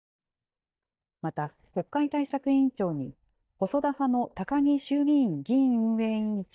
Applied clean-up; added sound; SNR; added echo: neural mask model DeepFilterNet 3.